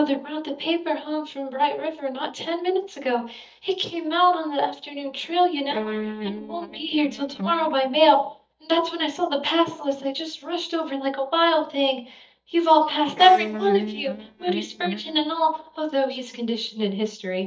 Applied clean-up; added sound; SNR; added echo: neural mask model DeepFilterNet 3.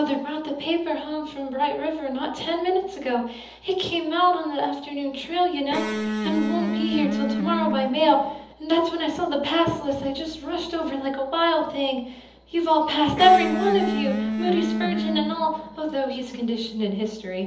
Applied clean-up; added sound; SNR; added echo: none; Electric guitar; 2 dB; reverberation time 0.7 s.